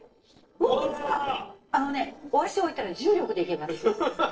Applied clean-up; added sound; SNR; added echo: neural separator model SepFormer DNS4.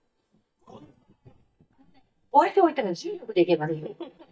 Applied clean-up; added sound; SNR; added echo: neural mask model DeepFilterNet 3.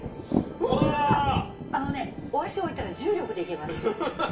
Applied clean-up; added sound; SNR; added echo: none; Thunder; 3 dB; reverberation time 0.7 s.